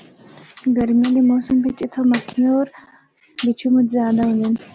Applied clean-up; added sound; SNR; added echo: none; none; none; none.